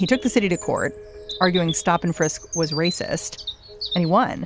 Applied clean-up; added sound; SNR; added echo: none; Bird vocalization, bird call, bird song; 12 dB; none.